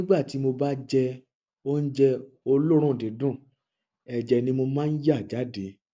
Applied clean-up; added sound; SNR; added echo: none; none; none; none.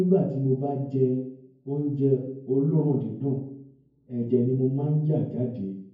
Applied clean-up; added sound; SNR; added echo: none; none; none; reverberation time 0.9 s.